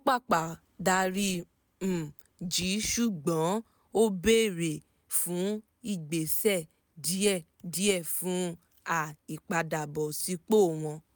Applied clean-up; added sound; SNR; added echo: none; none; none; none.